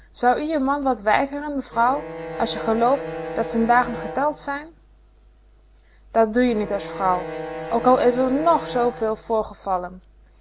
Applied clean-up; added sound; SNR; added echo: none; Bowed string instrument; 12 dB; none.